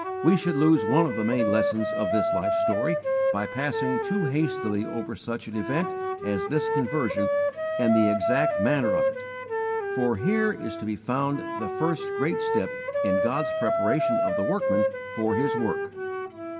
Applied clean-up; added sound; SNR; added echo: none; Wind instrument, woodwind instrument; 0 dB; reverberation time 2.4 s.